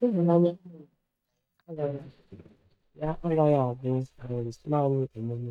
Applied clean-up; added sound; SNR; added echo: neural mask model DeepFilterNet 3.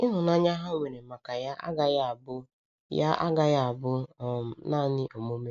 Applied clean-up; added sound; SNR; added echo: none; none; none; none.